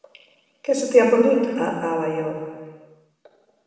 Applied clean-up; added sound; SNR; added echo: none; none; none; reverberation time 1.6 s.